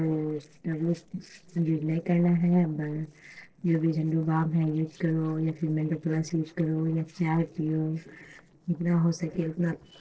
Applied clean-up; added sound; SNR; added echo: neural separator model SepFormer DNS4.